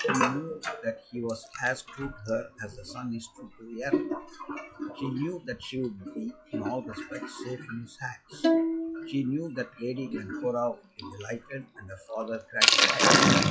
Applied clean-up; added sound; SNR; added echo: classical method log-MMSE.